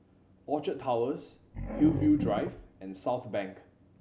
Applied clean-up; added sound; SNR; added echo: none; Growling; 7 dB; none.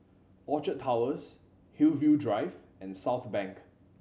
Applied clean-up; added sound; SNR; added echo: none; none; none; none.